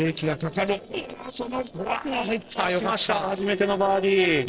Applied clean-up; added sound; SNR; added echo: neural separator model SepFormer DNS4.